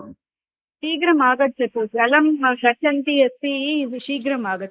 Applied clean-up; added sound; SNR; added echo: neural mask model Resemble Enhance denoiser.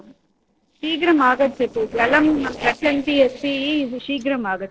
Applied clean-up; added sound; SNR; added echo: neural separator model SepFormer DNS4.